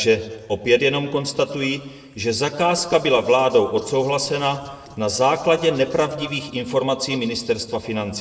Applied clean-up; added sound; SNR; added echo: neural separator model SepFormer DNS4.